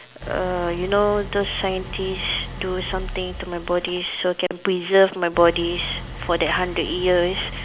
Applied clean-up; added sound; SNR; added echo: none; Idling; 11 dB; none.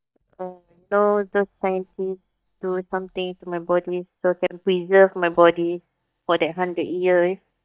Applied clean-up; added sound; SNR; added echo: neural mask model DeepFilterNet 3.